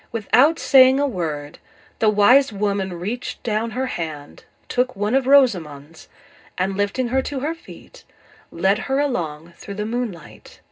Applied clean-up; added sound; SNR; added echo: none; none; none; reverberation time 0.2 s.